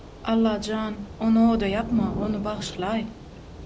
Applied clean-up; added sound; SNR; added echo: none; Thunder / Rain; 12 dB; none.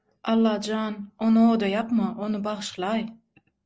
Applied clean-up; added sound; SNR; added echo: none; none; none; none.